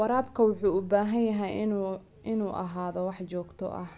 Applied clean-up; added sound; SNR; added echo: none; none; none; none.